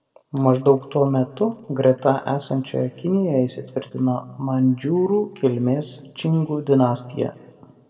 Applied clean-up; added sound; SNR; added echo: none; none; none; reverberation time 1.3 s.